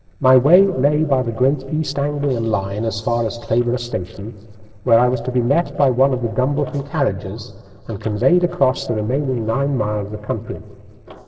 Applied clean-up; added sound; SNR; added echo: neural separator model SepFormer DNS4.